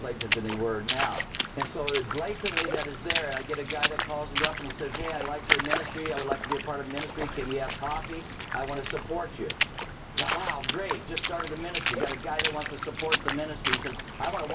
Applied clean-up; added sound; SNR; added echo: none; Water / Splash, splatter; -3 dB; reverberation time 0.1 s.